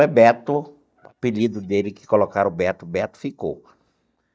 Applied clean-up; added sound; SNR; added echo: neural mask model DeepFilterNet 3.